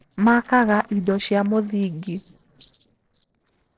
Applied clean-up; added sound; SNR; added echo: neural separator model SepFormer DNS4.